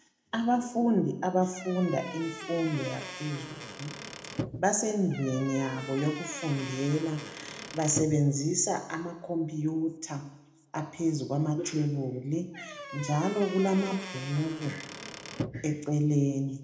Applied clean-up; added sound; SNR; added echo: none; Squeak / Wood; 10 dB; reverberation time 0.8 s.